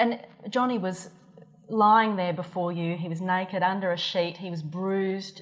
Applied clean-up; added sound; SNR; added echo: none; none; none; none.